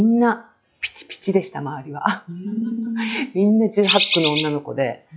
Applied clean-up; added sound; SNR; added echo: classical method log-MMSE.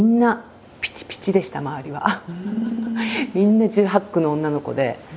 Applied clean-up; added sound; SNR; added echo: none; none; none; none.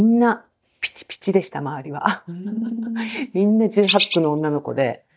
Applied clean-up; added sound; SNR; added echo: neural mask model DeepFilterNet 3.